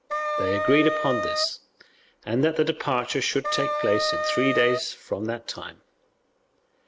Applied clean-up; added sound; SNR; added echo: none; Wind instrument, woodwind instrument; 0 dB; none.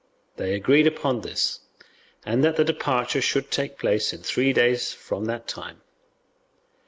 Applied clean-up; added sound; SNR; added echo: none; none; none; none.